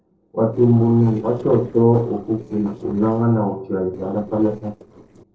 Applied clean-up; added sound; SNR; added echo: neural separator model SepFormer DNS4.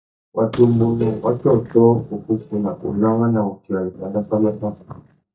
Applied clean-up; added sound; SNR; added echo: neural mask model DeepFilterNet 3.